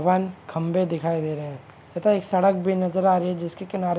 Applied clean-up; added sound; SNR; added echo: none; none; none; none.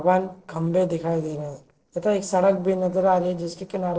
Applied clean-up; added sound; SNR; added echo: neural separator model SepFormer DNS4.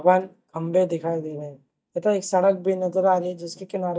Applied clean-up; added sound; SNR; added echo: neural mask model DeepFilterNet 3.